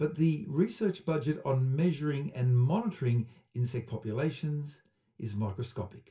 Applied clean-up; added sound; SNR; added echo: none; none; none; reverberation time 0.2 s.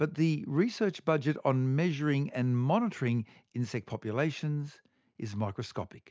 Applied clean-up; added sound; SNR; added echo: none; none; none; none.